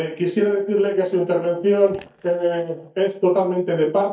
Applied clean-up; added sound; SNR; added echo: neural mask model DeepFilterNet 3.